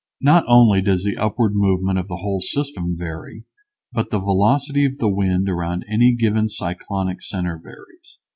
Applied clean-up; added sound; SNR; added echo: none; none; none; none.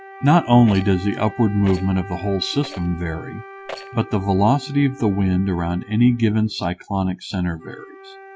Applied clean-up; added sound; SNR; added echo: none; Wind instrument, woodwind instrument + Rattle; 19 dB; none.